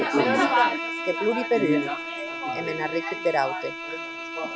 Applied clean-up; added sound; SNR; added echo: none; Bowed string instrument; 7 dB; none.